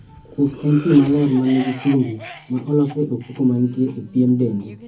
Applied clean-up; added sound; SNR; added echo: none; Cough; 18 dB; reverberation time 0.3 s.